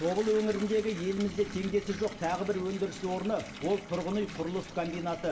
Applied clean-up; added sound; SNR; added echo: none; Bathtub (filling or washing) / Water tap, faucet; 13 dB; reverberation time 1.9 s.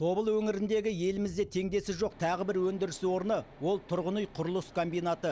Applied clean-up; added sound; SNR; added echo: none; none; none; none.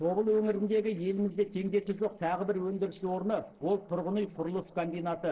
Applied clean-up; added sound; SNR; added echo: neural separator model SepFormer DNS4.